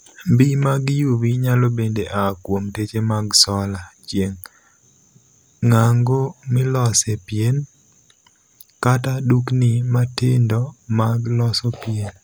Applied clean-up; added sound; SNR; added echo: none; none; none; none.